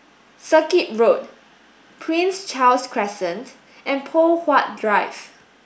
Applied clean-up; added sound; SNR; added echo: none; none; none; none.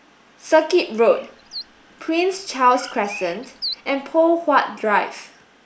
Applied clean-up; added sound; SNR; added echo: none; Bird; 15 dB; none.